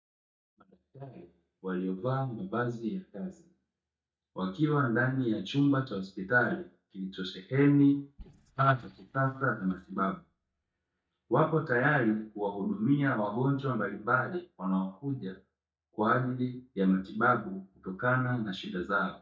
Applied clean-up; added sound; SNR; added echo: neural mask model DeepFilterNet 3.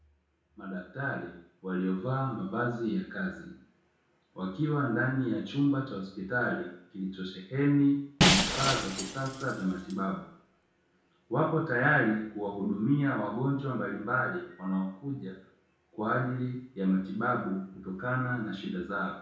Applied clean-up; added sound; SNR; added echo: none; Shatter; -1 dB; reverberation time 0.5 s.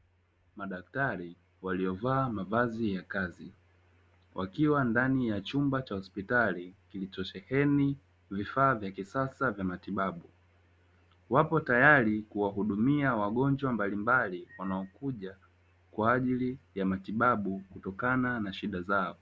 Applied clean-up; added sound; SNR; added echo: none; none; none; none.